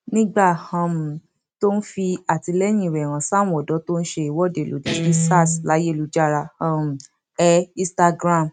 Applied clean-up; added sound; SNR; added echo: neural mask model RNNoise.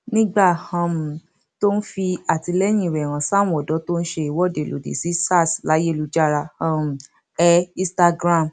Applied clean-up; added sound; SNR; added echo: none; none; none; none.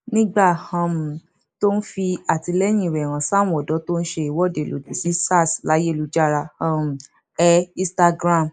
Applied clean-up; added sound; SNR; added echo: neural mask model Resemble Enhance denoiser.